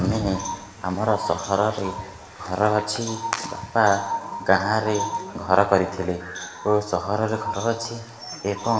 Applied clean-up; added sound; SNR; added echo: none; none; none; reverberation time 1.1 s.